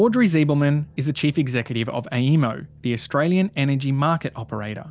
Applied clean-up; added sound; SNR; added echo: none; none; none; none.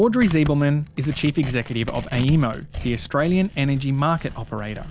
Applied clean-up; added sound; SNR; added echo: none; Tearing; 13 dB; none.